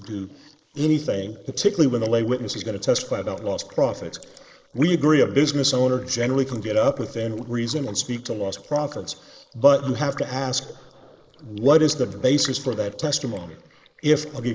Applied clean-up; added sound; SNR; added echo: neural mask model Resemble Enhance denoiser.